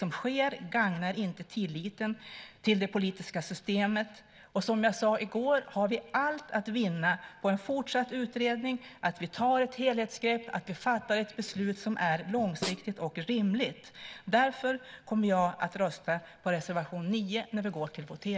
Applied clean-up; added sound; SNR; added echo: none; Snare drum; 11 dB; none.